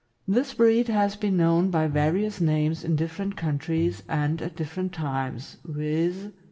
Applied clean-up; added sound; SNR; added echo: none; Bowed string instrument; 16 dB; reverberation time 1.0 s.